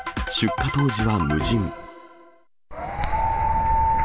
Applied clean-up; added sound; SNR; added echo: none; none; none; none.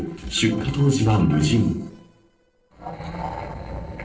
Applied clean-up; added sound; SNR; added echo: neural separator model SepFormer DNS4.